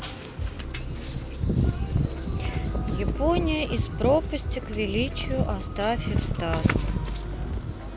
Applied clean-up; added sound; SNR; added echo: none; none; none; none.